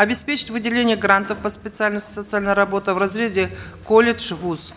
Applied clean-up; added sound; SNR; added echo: none; none; none; none.